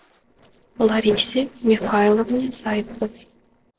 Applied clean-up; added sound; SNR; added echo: neural separator model SepFormer DNS4.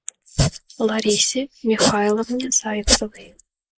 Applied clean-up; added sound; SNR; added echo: neural mask model Resemble Enhance denoiser.